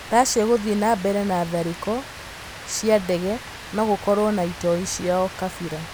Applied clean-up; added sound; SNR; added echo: none; Rain; 14 dB; none.